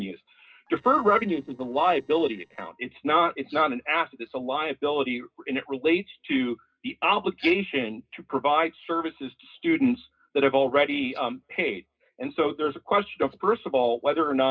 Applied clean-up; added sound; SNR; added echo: neural separator model SepFormer DNS4.